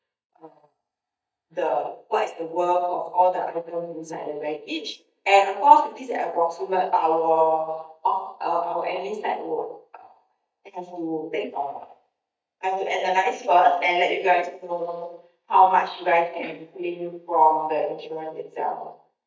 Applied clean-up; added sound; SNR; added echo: neural mask model DeepFilterNet 3.